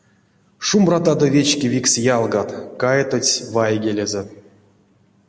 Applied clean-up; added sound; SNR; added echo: none; none; none; none.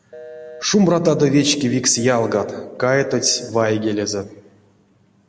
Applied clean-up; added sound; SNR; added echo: none; Telephone; 19 dB; none.